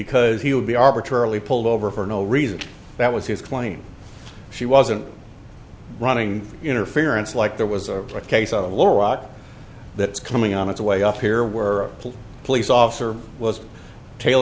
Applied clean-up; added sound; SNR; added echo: none; none; none; none.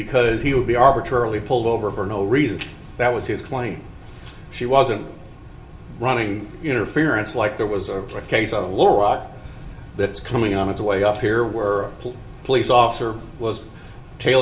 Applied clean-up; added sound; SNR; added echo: none; Thunder; 19 dB; reverberation time 0.4 s.